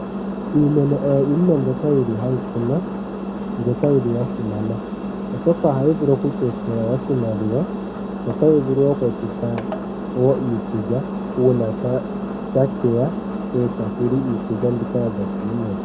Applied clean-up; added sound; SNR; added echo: none; Engine; 6 dB; none.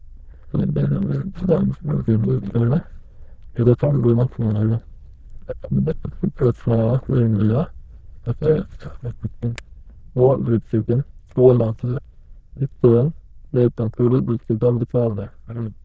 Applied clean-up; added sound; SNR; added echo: neural diffusion model UNIVERSE++.